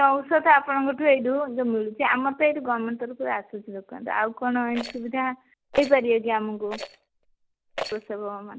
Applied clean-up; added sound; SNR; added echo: none; Rattle; 15 dB; none.